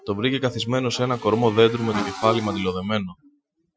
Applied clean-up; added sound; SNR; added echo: classical method Wiener filter.